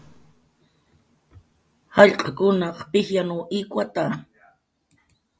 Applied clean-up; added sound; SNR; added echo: none; none; none; none.